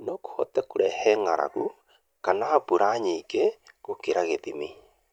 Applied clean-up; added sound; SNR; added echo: none; none; none; none.